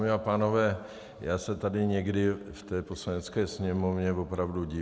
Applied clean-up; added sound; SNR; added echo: none; none; none; none.